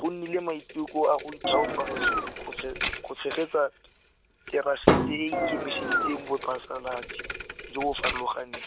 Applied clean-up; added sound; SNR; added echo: none; Engine + Thump, thud; 0 dB; none.